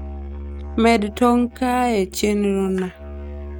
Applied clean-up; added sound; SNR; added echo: neural mask model RNNoise.